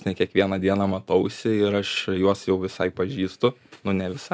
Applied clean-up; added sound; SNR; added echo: none; none; none; none.